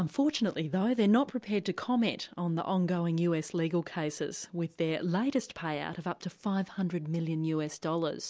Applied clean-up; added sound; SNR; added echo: none; none; none; none.